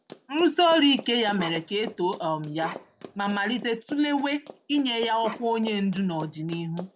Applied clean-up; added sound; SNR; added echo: none; Run + Bark; 17 dB; none.